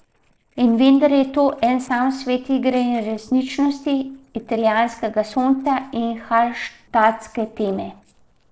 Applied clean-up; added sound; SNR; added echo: neural separator model SepFormer DNS4.